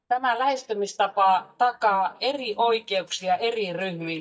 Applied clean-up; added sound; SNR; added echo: neural mask model DeepFilterNet 3.